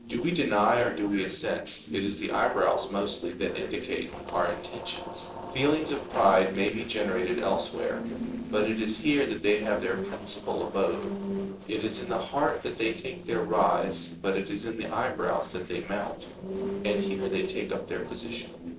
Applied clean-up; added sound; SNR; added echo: neural separator model SepFormer DNS4.